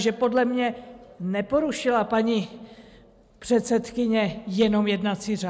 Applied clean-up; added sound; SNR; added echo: none; none; none; none.